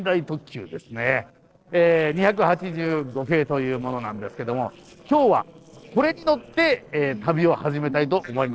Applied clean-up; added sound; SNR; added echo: neural separator model SepFormer DNS4.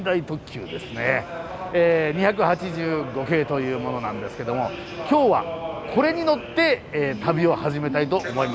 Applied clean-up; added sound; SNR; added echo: none; none; none; none.